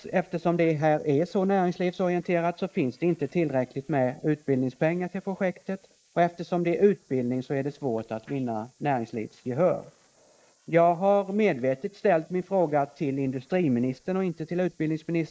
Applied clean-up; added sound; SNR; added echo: neural mask model Resemble Enhance denoiser.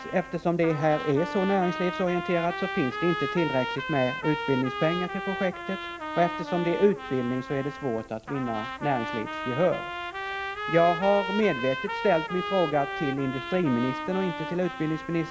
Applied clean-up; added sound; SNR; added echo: none; Trumpet; 7 dB; none.